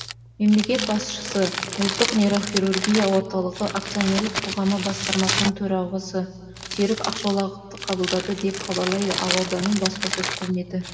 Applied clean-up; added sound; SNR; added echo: none; Crumpling, crinkling; 6 dB; reverberation time 2.3 s.